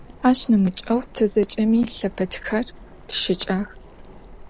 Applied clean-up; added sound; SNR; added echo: none; Boiling + Subway, metro, underground; 20 dB; none.